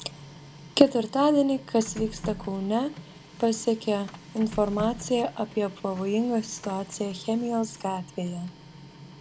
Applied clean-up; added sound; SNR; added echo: none; Printer; 16 dB; none.